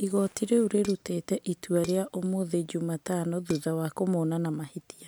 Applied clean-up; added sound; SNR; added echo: none; Dishes, pots, and pans; 20 dB; none.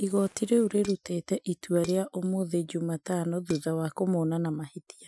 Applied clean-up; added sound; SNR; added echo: classical method Wiener filter.